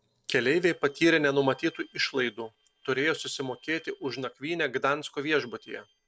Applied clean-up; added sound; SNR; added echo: neural separator model SepFormer DNS4.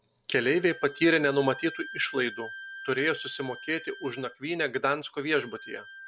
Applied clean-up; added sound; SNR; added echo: none; Wind instrument, woodwind instrument; 15 dB; none.